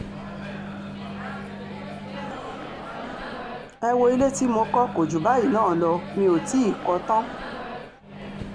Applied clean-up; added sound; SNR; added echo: none; Microwave oven; 9 dB; none.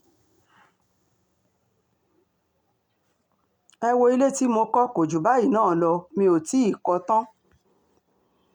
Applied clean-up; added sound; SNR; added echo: none; none; none; none.